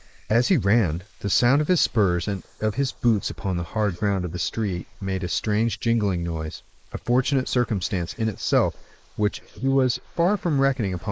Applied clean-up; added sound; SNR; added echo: neural mask model Resemble Enhance denoiser.